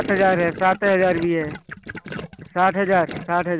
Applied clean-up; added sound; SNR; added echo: none; Gurgling; 13 dB; none.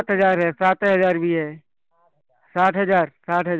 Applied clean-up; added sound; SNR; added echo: none; none; none; none.